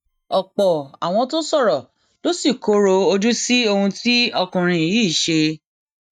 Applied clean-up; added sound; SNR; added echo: neural mask model DeepFilterNet 3.